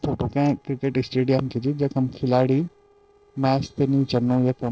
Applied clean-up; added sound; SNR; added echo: neural separator model SepFormer DNS4.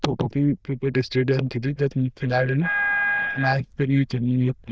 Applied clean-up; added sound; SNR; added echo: neural diffusion model UNIVERSE++.